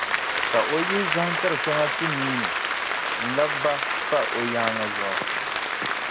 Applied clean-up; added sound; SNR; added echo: none; Applause; -3 dB; none.